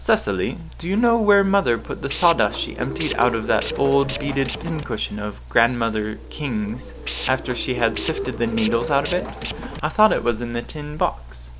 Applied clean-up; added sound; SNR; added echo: none; Tools; 6 dB; none.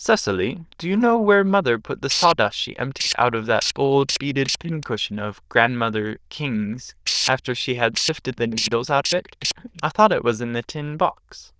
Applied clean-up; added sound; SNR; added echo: neural diffusion model UNIVERSE++.